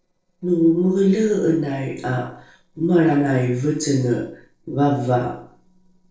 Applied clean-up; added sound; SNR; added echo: neural separator model SepFormer DNS4.